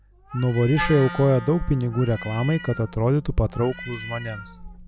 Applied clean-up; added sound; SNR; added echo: none; Wind instrument, woodwind instrument + Meow; 13 dB; none.